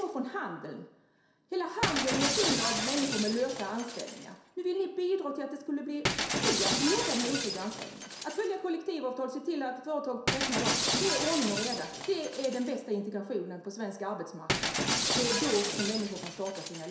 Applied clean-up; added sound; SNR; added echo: none; Shatter; 1 dB; reverberation time 0.7 s.